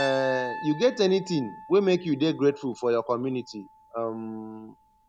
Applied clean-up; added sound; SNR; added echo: none; Piano; 14 dB; none.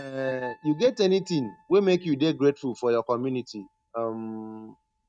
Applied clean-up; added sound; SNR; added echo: neural mask model RNNoise.